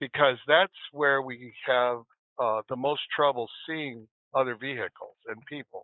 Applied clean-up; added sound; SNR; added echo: neural mask model Resemble Enhance denoiser.